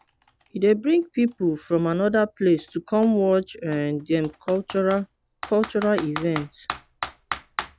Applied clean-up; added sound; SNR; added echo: none; Computer keyboard; 15 dB; none.